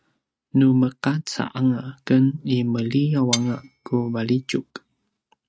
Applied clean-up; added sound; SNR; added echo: neural mask model RNNoise.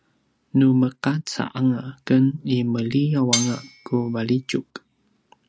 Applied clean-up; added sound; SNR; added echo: none; Cutlery, silverware; 7 dB; none.